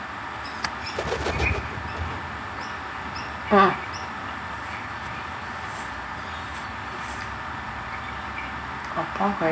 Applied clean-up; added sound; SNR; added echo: none; Bird; 8 dB; none.